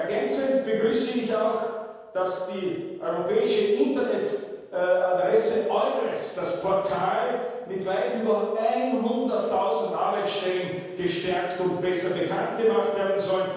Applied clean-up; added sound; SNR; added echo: none; none; none; reverberation time 1.2 s.